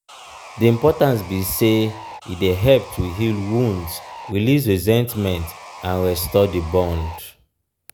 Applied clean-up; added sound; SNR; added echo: none; Sawing; 18 dB; none.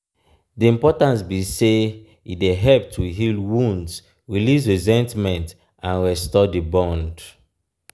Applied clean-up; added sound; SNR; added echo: none; none; none; none.